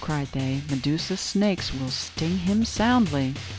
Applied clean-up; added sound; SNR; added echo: none; Drum; 12 dB; none.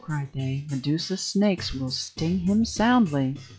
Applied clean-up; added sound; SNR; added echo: classical method log-MMSE.